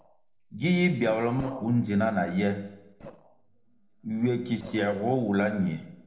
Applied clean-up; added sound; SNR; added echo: neural separator model SepFormer DNS4.